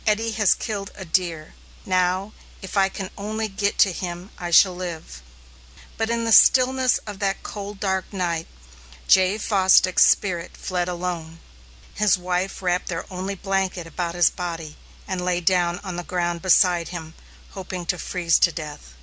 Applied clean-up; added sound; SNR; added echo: none; none; none; none.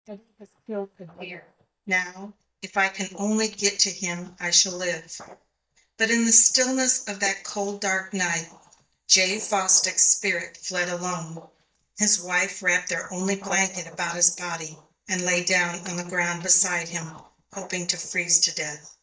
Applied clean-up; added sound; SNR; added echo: neural mask model DeepFilterNet 3.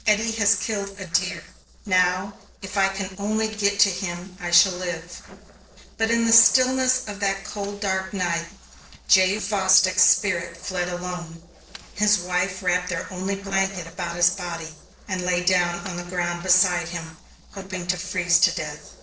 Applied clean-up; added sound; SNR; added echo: neural separator model SepFormer DNS4.